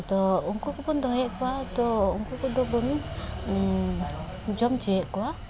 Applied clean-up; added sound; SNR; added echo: none; none; none; none.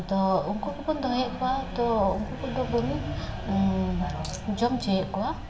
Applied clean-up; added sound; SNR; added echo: none; Coin (dropping); 15 dB; reverberation time 0.8 s.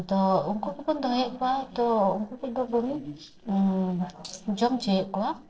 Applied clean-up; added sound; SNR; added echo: neural separator model SepFormer DNS4.